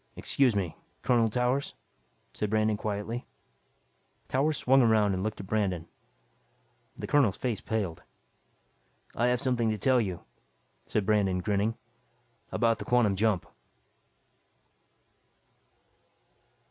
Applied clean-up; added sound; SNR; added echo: none; none; none; none.